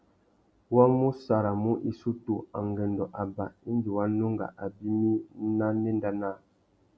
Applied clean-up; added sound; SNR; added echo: none; none; none; none.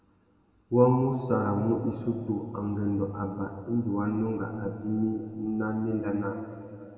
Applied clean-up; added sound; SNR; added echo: none; none; none; reverberation time 2.6 s.